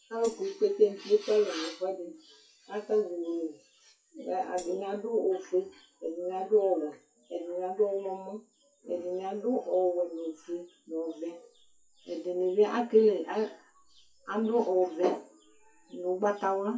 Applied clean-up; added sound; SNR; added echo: classical method WPE with log-MMSE.